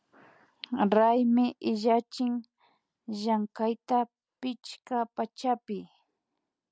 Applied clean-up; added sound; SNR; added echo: none; none; none; none.